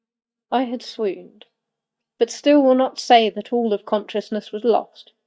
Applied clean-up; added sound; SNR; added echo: neural mask model DeepFilterNet 3.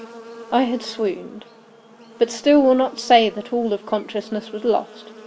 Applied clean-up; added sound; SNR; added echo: none; Buzz; 20 dB; none.